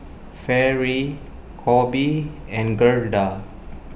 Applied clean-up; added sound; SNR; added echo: none; none; none; none.